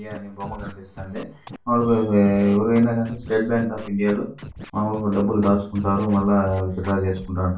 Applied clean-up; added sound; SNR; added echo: none; Scratching (performance technique); 18 dB; reverberation time 0.3 s.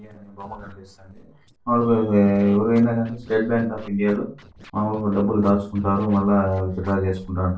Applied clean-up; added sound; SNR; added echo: neural separator model SepFormer DNS4.